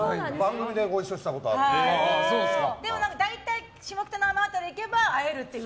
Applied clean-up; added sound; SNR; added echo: none; none; none; none.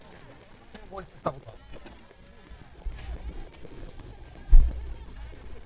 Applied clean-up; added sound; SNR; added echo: neural mask model DeepFilterNet 3.